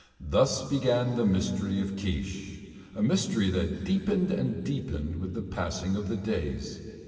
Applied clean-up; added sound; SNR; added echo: none; none; none; reverberation time 2.7 s.